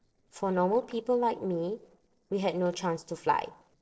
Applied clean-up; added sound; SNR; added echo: neural separator model SepFormer DNS4.